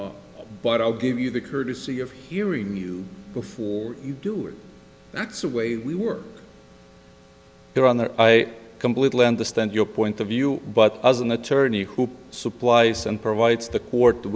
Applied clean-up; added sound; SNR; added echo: none; none; none; none.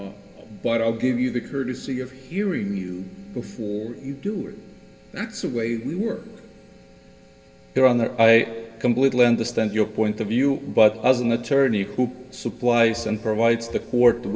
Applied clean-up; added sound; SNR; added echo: none; none; none; reverberation time 2.0 s.